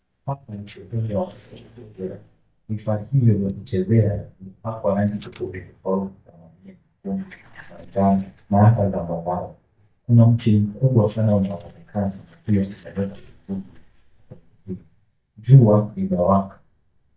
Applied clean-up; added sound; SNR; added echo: neural mask model DeepFilterNet 3.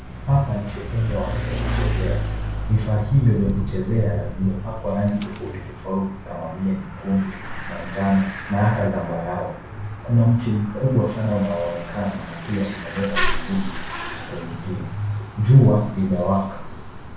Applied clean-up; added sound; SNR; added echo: none; Mechanisms / Bicycle; 6 dB; reverberation time 0.6 s.